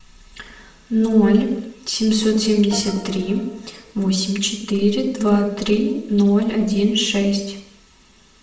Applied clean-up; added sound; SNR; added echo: none; Organ; 17 dB; reverberation time 0.7 s.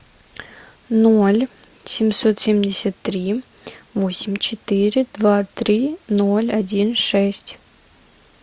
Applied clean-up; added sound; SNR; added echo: none; none; none; none.